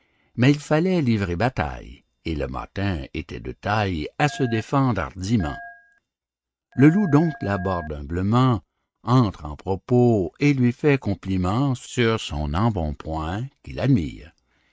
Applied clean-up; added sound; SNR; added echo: neural mask model RNNoise.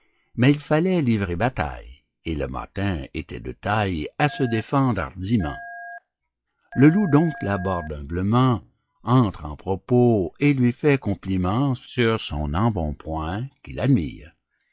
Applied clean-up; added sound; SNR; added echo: classical method log-MMSE.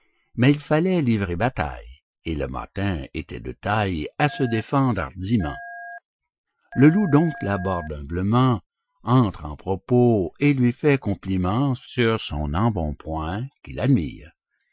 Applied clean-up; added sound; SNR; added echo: classical method Wiener filter.